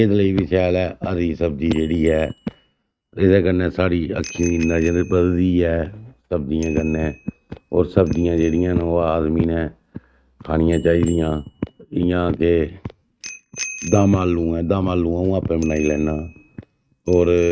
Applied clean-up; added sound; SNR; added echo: neural mask model RNNoise.